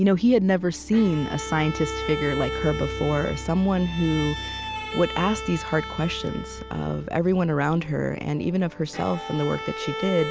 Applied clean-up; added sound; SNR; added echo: none; Bowed string instrument; 10 dB; none.